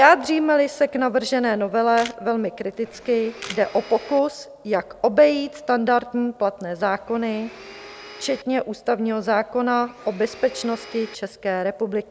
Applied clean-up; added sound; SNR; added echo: none; Domestic sounds, home sounds + Camera; 18 dB; none.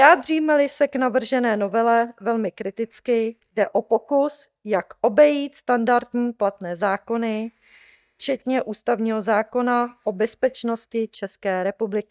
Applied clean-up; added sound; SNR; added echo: neural mask model DeepFilterNet 3.